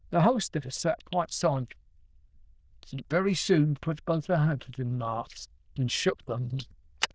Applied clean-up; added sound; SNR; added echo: neural diffusion model UNIVERSE++.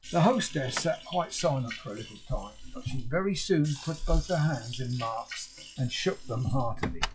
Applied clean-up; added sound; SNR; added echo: classical method log-MMSE.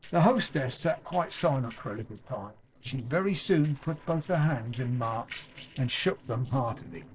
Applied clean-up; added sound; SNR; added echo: neural separator model SepFormer DNS4.